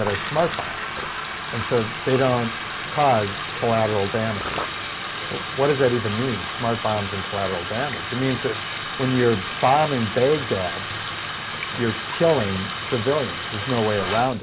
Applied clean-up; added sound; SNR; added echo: none; Bathtub (filling or washing); 6 dB; none.